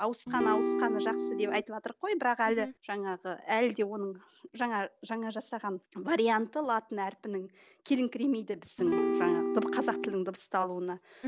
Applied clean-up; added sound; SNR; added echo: none; Acoustic guitar / Strum; -2 dB; none.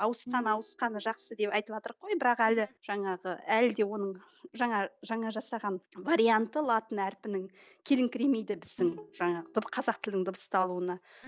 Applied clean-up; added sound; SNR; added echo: neural mask model DeepFilterNet 3.